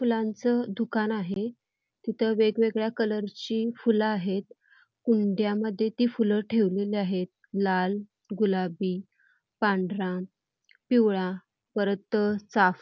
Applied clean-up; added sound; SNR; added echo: none; none; none; none.